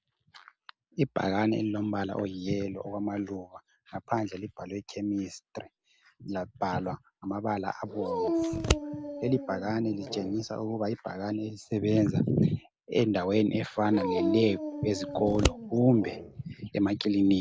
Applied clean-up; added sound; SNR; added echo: none; Scissors + Dog; 3 dB; none.